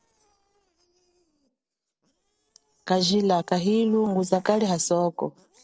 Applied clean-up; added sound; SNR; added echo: neural separator model SepFormer DNS4.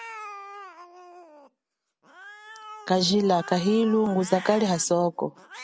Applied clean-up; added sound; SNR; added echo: none; Cat; 17 dB; none.